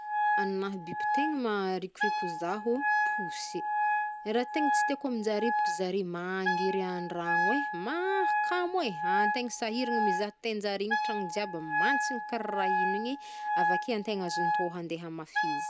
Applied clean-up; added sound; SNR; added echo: none; Wind instrument, woodwind instrument; -2 dB; none.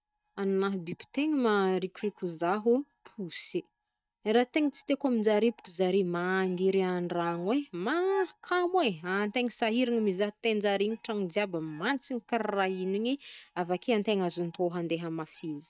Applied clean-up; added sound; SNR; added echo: neural mask model DeepFilterNet 3.